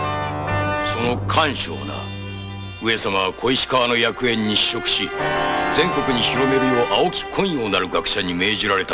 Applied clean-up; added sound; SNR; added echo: none; Organ; 7 dB; none.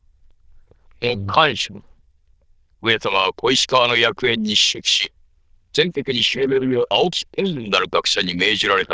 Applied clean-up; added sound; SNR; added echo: neural diffusion model UNIVERSE++.